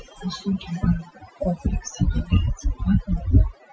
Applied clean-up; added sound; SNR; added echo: classical method Wiener filter.